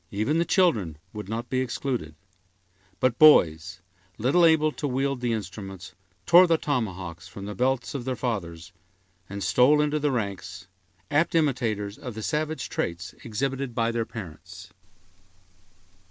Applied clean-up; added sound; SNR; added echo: none; none; none; none.